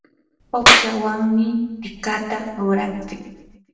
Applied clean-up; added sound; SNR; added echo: none; Clapping; -1 dB; reverberation time 1.0 s.